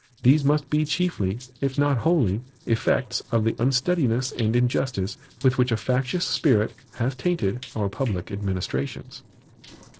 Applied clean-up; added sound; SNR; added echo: neural separator model SepFormer DNS4.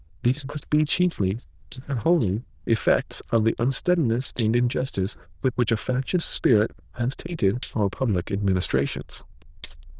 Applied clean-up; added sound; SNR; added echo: neural diffusion model UNIVERSE++.